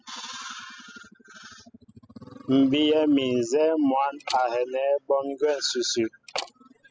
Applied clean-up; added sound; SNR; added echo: classical method spectral subtraction.